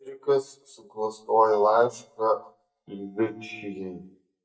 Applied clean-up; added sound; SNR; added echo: neural mask model DeepFilterNet 3.